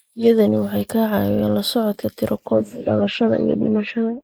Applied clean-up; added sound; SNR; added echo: neural mask model Resemble Enhance denoiser.